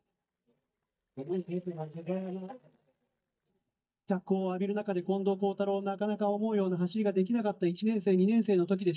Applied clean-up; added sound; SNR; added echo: neural mask model DeepFilterNet 3.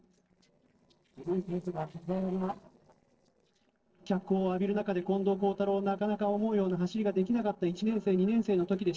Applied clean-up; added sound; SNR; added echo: neural separator model SepFormer DNS4.